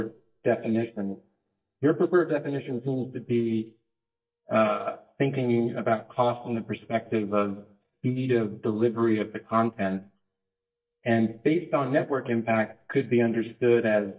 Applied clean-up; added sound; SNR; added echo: neural mask model DeepFilterNet 3.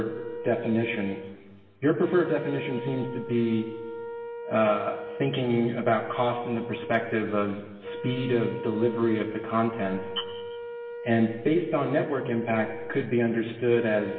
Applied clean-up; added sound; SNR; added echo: none; Wind instrument, woodwind instrument; 11 dB; reverberation time 1.4 s.